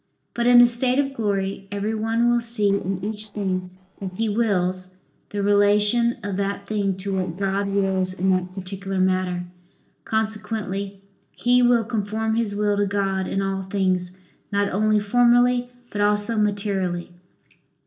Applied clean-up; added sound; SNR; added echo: neural separator model SepFormer DNS4.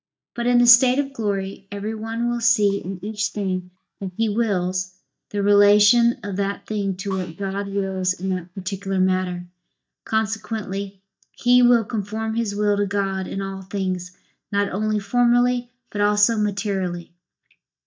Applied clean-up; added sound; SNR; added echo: neural mask model DeepFilterNet 3.